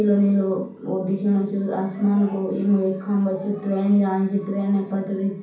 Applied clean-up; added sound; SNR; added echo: none; none; none; reverberation time 0.7 s.